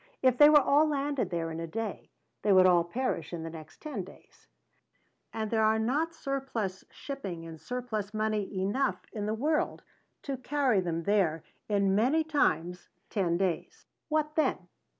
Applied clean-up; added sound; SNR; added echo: none; none; none; none.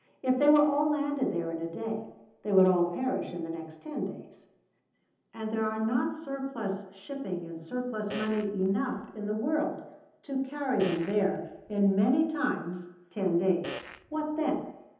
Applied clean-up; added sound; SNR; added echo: none; Fart; 14 dB; reverberation time 0.9 s.